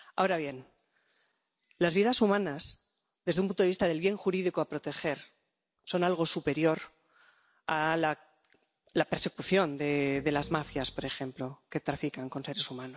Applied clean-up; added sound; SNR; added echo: none; Piano; 17 dB; none.